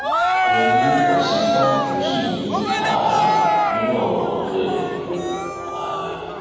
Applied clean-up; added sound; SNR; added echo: none; Cheering; -3 dB; reverberation time 2.2 s.